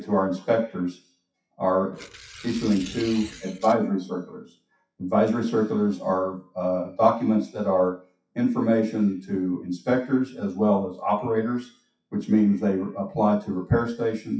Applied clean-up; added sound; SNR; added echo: classical method WPE with log-MMSE.